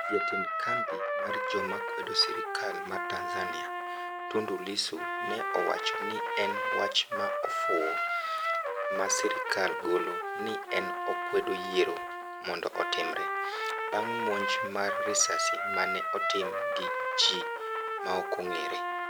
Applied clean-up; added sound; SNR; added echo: none; Trumpet; -1 dB; none.